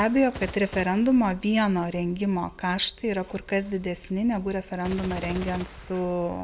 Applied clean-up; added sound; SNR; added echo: none; Gunshot, gunfire; 17 dB; none.